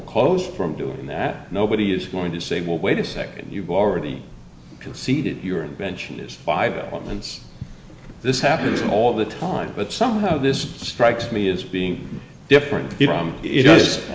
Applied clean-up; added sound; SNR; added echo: none; none; none; none.